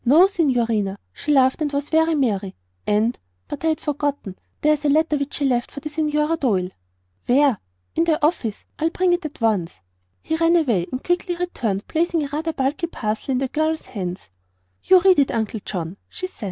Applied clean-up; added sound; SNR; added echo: none; none; none; none.